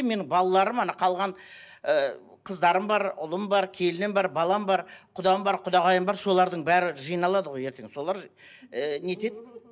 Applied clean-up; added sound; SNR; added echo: none; none; none; none.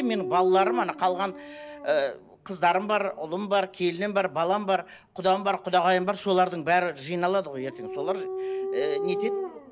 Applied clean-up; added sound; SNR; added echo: none; Dog; 9 dB; none.